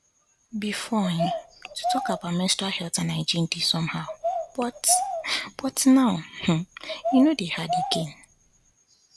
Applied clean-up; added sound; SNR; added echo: none; Bird vocalization, bird call, bird song; 6 dB; none.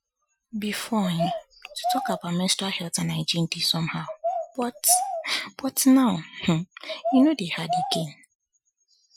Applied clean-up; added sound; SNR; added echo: classical method Wiener filter.